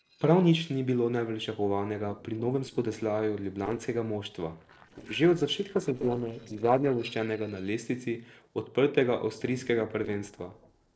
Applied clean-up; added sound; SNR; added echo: neural separator model SepFormer DNS4.